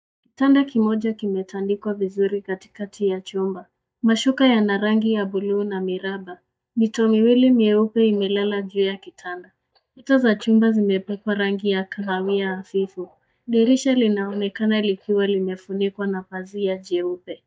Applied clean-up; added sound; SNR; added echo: neural mask model DeepFilterNet 3.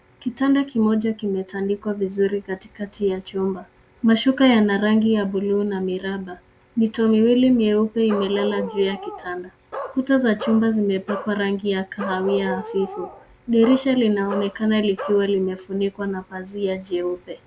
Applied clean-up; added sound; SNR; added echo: none; Bark; 12 dB; none.